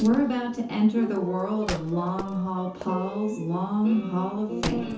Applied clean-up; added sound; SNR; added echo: none; Wood; 15 dB; reverberation time 0.9 s.